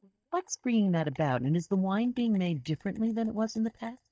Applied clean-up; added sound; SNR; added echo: neural mask model DeepFilterNet 3.